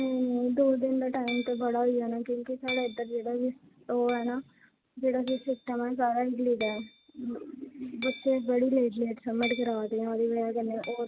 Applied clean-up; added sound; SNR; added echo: none; Hammer; 13 dB; none.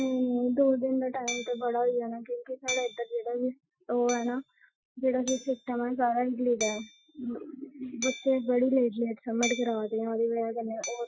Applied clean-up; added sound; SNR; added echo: classical method Wiener filter.